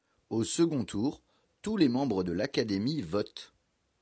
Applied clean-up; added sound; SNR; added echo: none; none; none; none.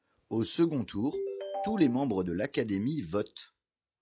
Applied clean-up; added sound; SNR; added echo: classical method log-MMSE.